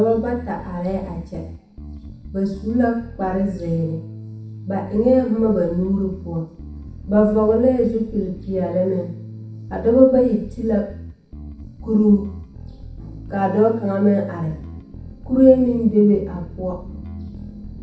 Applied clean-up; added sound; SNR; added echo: none; Bass guitar; 15 dB; reverberation time 0.7 s.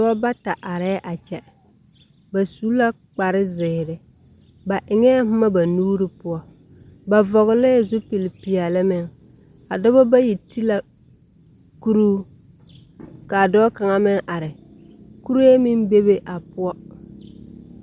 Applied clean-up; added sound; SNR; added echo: none; none; none; none.